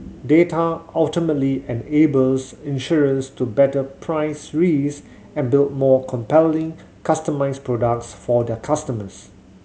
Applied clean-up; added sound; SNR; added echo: none; none; none; none.